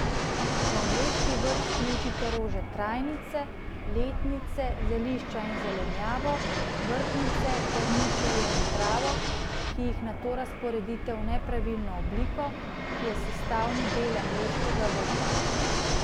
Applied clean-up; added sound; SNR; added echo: none; Fixed-wing aircraft, airplane; -5 dB; none.